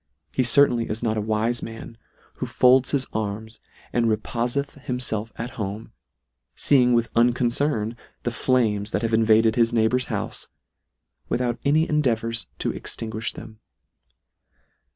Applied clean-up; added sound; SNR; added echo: none; none; none; none.